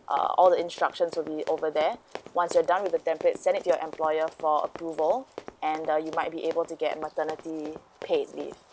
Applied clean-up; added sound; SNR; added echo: none; Run; 17 dB; none.